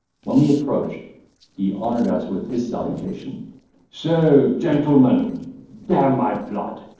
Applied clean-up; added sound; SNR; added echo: neural separator model SepFormer DNS4.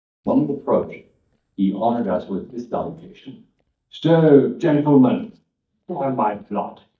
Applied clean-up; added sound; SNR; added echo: neural mask model DeepFilterNet 3.